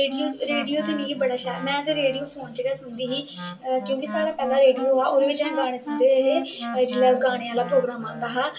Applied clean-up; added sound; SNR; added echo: none; Wind instrument, woodwind instrument; 11 dB; reverberation time 0.2 s.